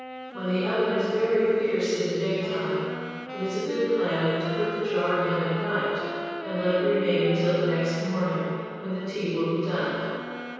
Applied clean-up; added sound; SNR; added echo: none; Wind instrument, woodwind instrument; 11 dB; reverberation time 2.2 s.